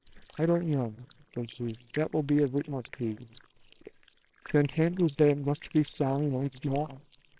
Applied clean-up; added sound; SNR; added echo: neural separator model SepFormer WHAMR!.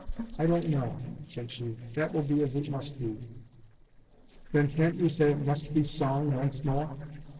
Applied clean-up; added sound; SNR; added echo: neural separator model SepFormer DNS4.